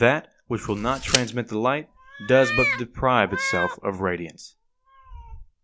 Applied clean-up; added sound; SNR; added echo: none; Meow + Tick; 6 dB; none.